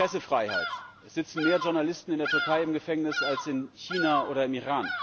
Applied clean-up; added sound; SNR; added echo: none; Bird vocalization, bird call, bird song; 5 dB; none.